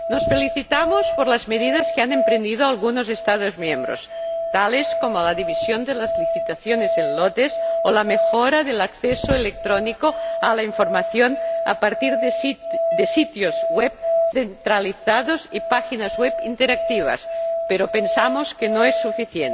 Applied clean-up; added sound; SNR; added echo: none; Musical instrument; 3 dB; none.